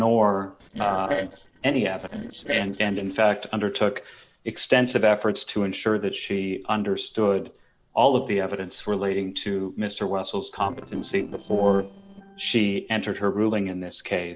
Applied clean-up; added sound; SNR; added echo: neural separator model SepFormer DNS4.